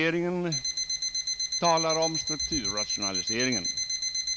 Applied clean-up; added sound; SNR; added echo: none; Alarm; 0 dB; none.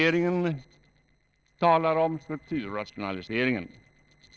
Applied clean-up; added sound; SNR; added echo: neural separator model SepFormer DNS4.